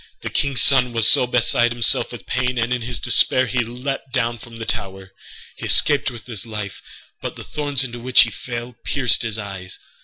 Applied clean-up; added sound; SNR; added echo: none; none; none; none.